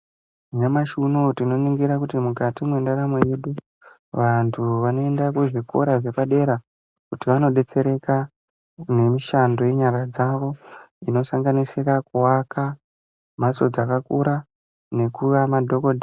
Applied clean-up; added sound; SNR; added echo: none; none; none; none.